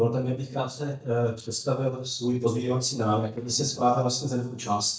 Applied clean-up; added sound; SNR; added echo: neural mask model DeepFilterNet 3.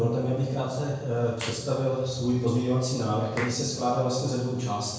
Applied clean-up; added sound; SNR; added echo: none; Clapping / Chirp, tweet; 19 dB; reverberation time 1.0 s.